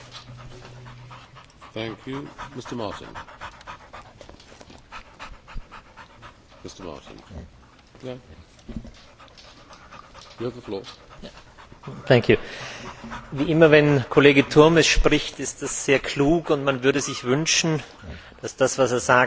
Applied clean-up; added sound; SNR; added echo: none; Dog; 19 dB; none.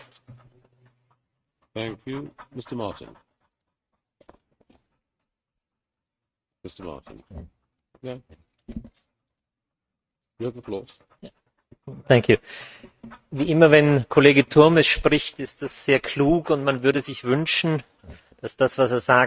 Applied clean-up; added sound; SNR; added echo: neural mask model RNNoise.